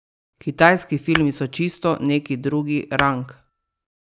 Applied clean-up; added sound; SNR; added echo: none; Tap / Hammer; 10 dB; none.